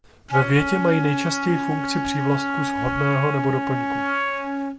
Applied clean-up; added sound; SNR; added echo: none; Wind instrument, woodwind instrument; 1 dB; none.